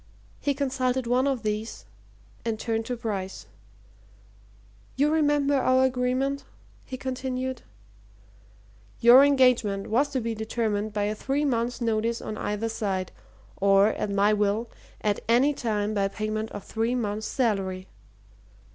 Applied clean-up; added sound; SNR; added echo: none; none; none; none.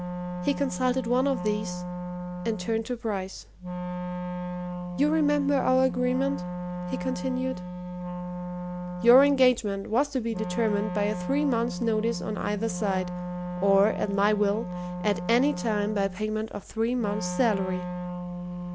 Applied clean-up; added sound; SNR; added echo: none; Wind instrument, woodwind instrument; 6 dB; none.